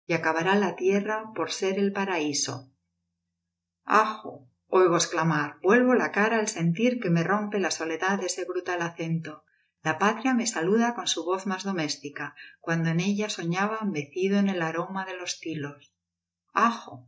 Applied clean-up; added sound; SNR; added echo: neural mask model DeepFilterNet 3.